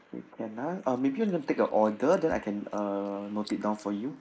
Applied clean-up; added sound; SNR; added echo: neural mask model Resemble Enhance denoiser.